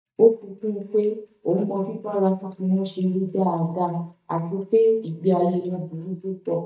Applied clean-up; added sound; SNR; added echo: neural mask model DeepFilterNet 3.